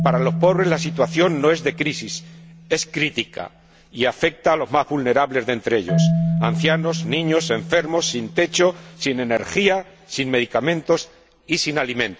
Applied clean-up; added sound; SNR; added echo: none; Marimba, xylophone; 6 dB; none.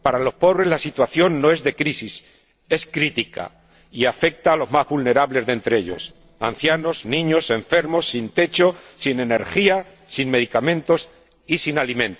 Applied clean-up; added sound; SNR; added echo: neural separator model SepFormer DNS4.